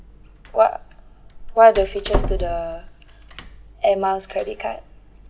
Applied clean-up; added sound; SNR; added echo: none; Door; 8 dB; none.